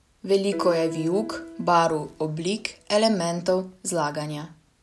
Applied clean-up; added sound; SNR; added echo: none; Piano; 13 dB; none.